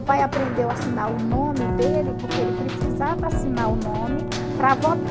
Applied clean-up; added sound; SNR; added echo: none; Keyboard (musical); 0 dB; none.